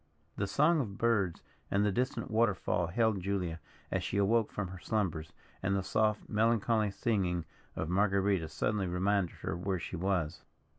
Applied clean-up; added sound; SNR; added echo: none; none; none; none.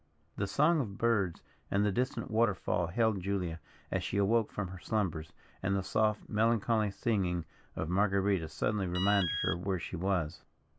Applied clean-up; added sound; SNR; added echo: none; Alarm; 7 dB; none.